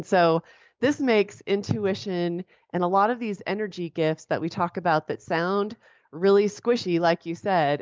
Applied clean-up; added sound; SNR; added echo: none; none; none; none.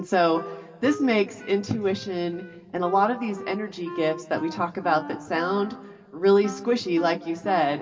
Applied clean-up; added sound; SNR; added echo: none; Wind instrument, woodwind instrument; 15 dB; reverberation time 1.9 s.